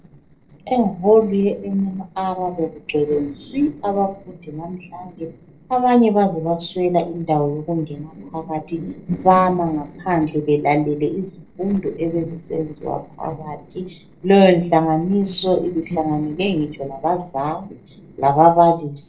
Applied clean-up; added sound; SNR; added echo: neural separator model SepFormer DNS4.